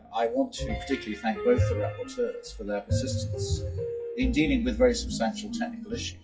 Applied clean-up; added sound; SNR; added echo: classical method WPE with log-MMSE.